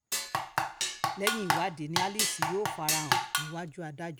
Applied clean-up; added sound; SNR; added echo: none; Drum kit; -5 dB; none.